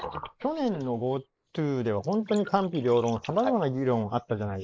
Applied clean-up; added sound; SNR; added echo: neural mask model Resemble Enhance denoiser.